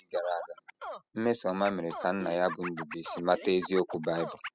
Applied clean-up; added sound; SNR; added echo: classical method spectral subtraction.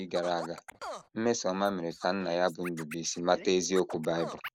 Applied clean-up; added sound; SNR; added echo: neural mask model Resemble Enhance denoiser.